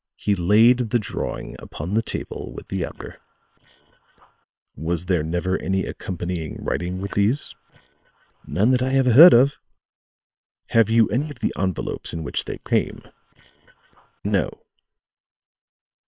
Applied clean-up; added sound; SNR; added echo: neural separator model SepFormer WHAM!.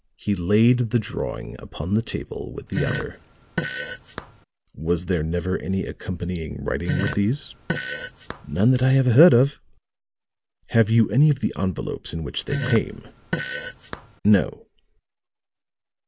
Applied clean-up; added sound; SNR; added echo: none; Fart; 7 dB; none.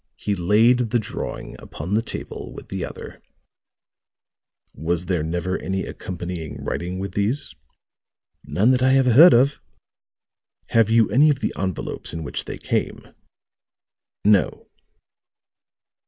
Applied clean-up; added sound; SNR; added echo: none; none; none; none.